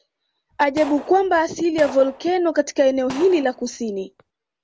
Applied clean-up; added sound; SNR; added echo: none; Gunshot, gunfire; 18 dB; none.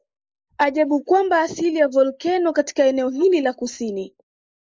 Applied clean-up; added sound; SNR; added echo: neural mask model Resemble Enhance denoiser.